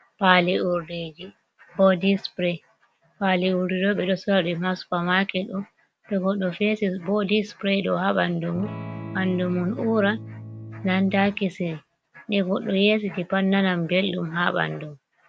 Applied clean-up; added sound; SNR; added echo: none; Electric guitar / Strum; 13 dB; none.